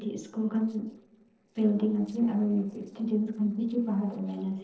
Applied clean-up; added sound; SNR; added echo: neural separator model SepFormer DNS4.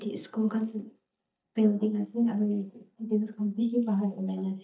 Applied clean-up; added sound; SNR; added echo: neural mask model DeepFilterNet 3.